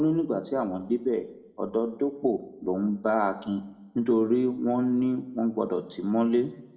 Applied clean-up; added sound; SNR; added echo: none; none; none; reverberation time 0.7 s.